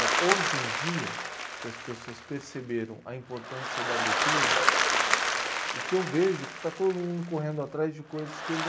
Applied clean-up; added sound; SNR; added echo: none; Applause; -3 dB; none.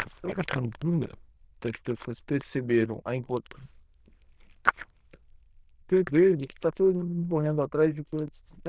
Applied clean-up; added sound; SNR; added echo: neural diffusion model UNIVERSE++.